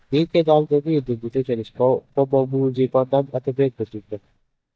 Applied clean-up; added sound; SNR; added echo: neural mask model DeepFilterNet 3.